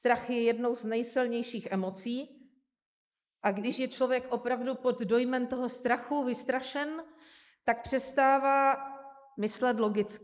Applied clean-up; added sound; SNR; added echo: neural mask model Resemble Enhance denoiser.